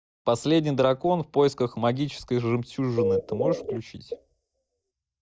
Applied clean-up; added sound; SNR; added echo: neural mask model DeepFilterNet 3.